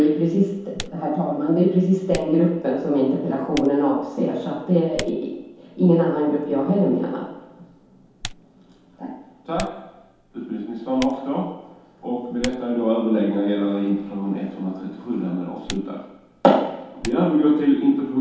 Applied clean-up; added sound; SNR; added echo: none; Typing; 20 dB; reverberation time 0.8 s.